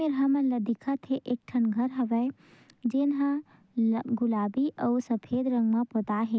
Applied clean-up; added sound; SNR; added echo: none; none; none; none.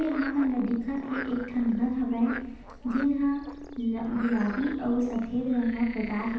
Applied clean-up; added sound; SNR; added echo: none; Frog; 14 dB; reverberation time 0.9 s.